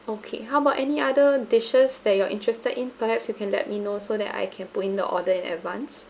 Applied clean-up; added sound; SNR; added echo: none; none; none; none.